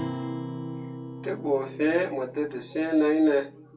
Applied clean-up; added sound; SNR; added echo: none; Acoustic guitar; 10 dB; reverberation time 0.2 s.